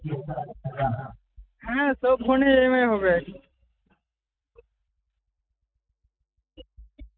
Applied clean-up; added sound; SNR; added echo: neural mask model RNNoise.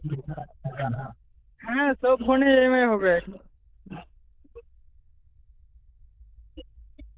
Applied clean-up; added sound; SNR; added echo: neural diffusion model UNIVERSE++.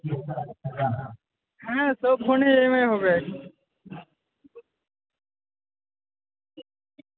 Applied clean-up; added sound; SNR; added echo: none; none; none; none.